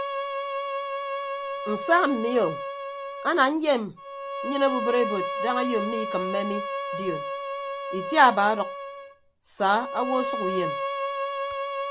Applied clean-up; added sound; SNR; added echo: none; Bowed string instrument; 4 dB; none.